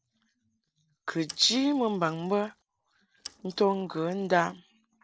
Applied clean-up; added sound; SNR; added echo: neural separator model SepFormer DNS4.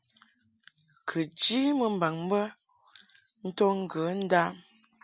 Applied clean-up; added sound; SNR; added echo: none; none; none; none.